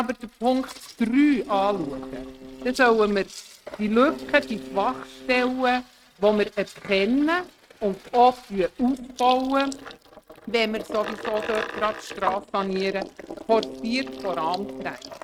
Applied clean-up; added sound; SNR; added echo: neural mask model RNNoise.